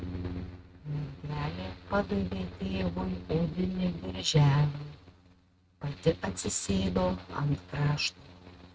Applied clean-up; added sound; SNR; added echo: neural mask model RNNoise.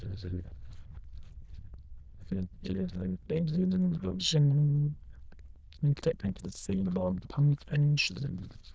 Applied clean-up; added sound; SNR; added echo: neural diffusion model UNIVERSE++.